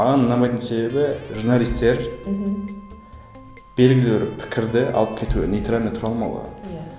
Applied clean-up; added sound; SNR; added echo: none; none; none; none.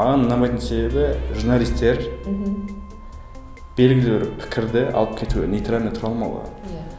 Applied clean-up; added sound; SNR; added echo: none; Truck; 11 dB; none.